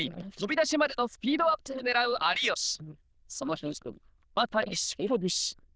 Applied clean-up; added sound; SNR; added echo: neural diffusion model UNIVERSE++.